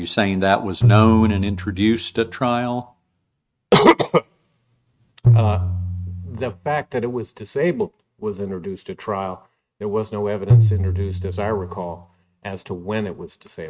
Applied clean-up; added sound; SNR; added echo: neural mask model RNNoise.